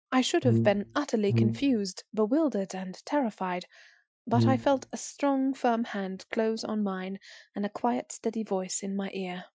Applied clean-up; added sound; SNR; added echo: classical method Wiener filter.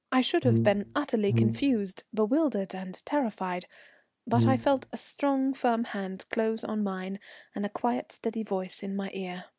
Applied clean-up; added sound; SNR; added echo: none; Brass instrument; -1 dB; none.